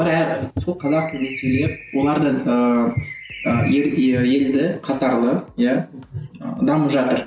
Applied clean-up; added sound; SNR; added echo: none; Bird; 16 dB; none.